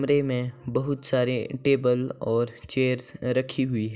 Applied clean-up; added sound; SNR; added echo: none; none; none; none.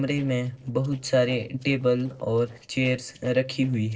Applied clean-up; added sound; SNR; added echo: neural separator model SepFormer DNS4.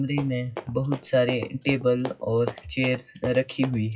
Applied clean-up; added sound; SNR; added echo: classical method WPE with log-MMSE.